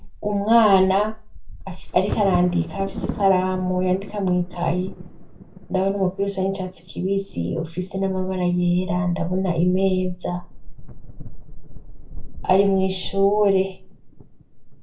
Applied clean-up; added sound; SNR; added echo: none; Thunder / Wind / Bird vocalization, bird call, bird song; 9 dB; reverberation time 0.2 s.